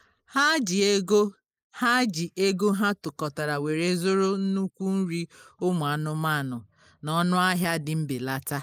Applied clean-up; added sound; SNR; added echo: neural mask model Resemble Enhance denoiser.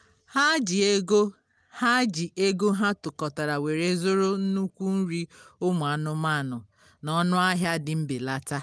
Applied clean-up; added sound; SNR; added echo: none; none; none; none.